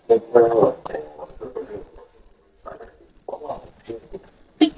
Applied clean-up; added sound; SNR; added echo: neural mask model DeepFilterNet 3.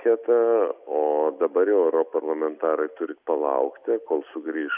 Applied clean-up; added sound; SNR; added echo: none; none; none; none.